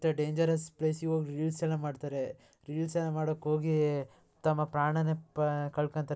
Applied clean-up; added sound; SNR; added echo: none; none; none; none.